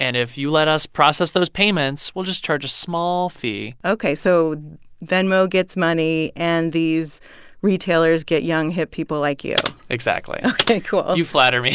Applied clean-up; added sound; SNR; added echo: none; Computer keyboard; 9 dB; none.